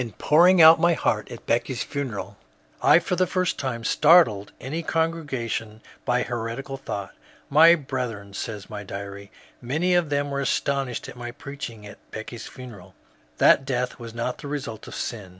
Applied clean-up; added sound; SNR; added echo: none; none; none; none.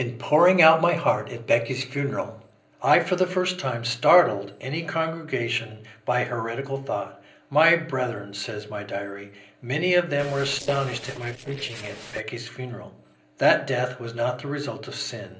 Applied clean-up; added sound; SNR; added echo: neural separator model SepFormer DNS4.